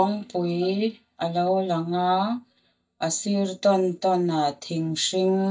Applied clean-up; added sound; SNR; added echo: neural mask model DeepFilterNet 3.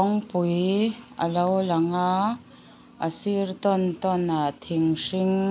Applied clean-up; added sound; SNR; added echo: none; none; none; none.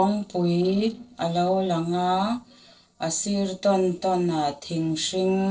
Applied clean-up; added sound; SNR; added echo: neural separator model SepFormer DNS4.